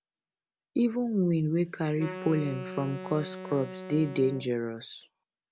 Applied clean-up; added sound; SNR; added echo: none; Wind instrument, woodwind instrument; 11 dB; none.